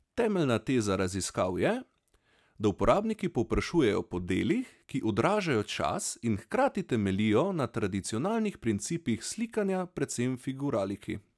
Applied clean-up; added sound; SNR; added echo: none; none; none; none.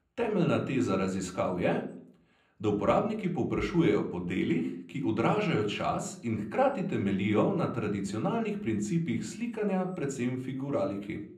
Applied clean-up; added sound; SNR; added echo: none; none; none; reverberation time 0.6 s.